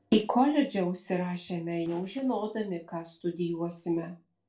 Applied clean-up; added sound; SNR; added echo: neural separator model SepFormer DNS4.